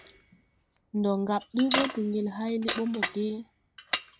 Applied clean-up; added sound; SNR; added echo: none; Bicycle; 6 dB; none.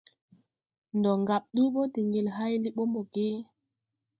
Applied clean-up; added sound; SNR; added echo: none; none; none; none.